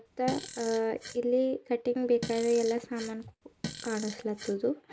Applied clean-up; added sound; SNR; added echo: none; Fart; 12 dB; none.